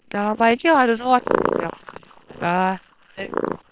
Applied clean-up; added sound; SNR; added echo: neural separator model SepFormer WHAM!.